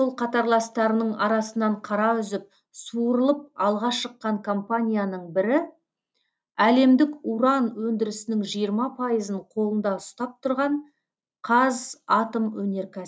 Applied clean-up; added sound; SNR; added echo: none; none; none; none.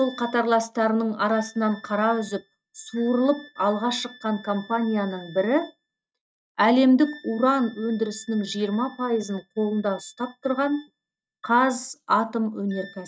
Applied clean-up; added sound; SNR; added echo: neural mask model RNNoise.